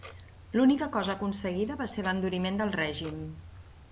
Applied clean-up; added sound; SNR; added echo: none; Clock; 17 dB; none.